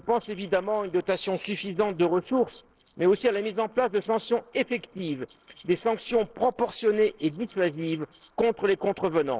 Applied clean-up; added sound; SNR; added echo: neural separator model SepFormer DNS4.